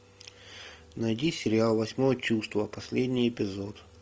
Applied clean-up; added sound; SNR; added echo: none; none; none; none.